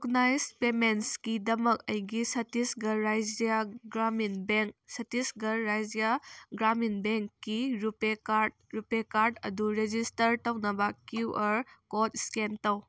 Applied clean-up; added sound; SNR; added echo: none; none; none; none.